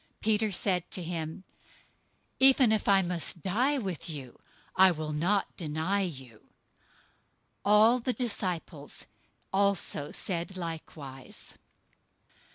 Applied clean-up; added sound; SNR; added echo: none; none; none; none.